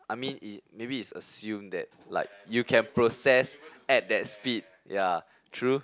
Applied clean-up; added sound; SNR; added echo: none; none; none; none.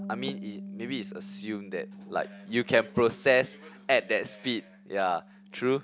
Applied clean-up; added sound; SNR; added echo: none; Bass guitar; 15 dB; none.